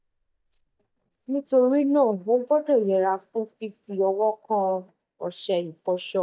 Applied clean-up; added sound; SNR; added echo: neural mask model DeepFilterNet 3.